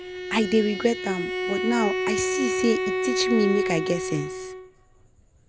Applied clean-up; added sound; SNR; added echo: none; Bowed string instrument; 2 dB; none.